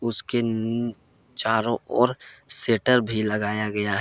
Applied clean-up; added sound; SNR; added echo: none; none; none; none.